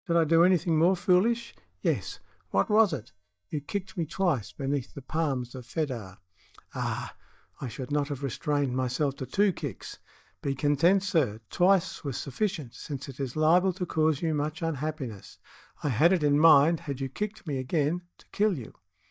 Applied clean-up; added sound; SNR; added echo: neural mask model DeepFilterNet 3.